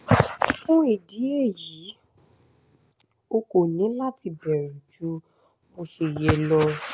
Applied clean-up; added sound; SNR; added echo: none; none; none; none.